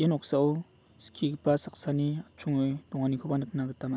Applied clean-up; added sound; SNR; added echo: none; none; none; none.